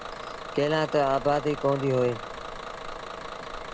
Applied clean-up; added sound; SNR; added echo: none; Bus / Engine; 9 dB; none.